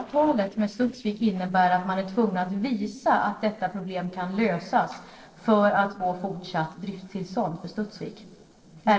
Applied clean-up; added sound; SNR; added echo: neural separator model SepFormer DNS4.